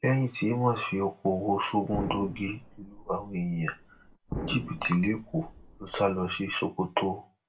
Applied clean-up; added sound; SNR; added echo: none; Explosion; 11 dB; reverberation time 0.2 s.